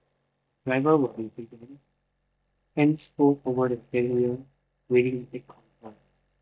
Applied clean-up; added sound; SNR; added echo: neural mask model DeepFilterNet 3.